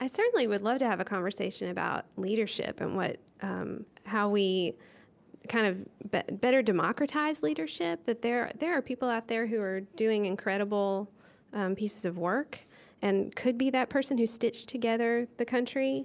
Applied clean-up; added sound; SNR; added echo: none; none; none; none.